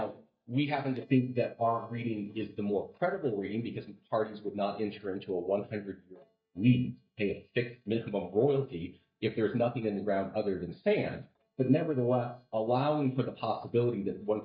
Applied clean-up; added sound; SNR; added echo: neural mask model DeepFilterNet 3.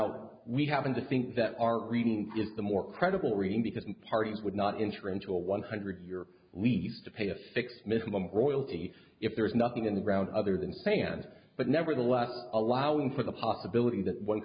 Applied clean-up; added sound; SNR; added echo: none; none; none; none.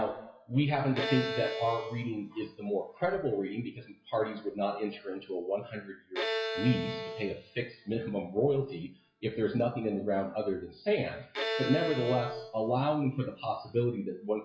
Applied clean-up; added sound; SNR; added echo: classical method WPE with log-MMSE.